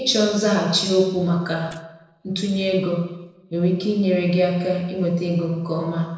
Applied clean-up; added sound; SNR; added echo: neural separator model SepFormer DNS4.